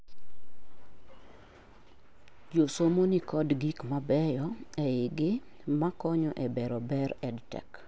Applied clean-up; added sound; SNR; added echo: none; none; none; none.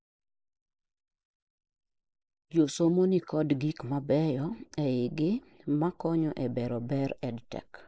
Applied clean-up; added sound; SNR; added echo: neural mask model Resemble Enhance denoiser.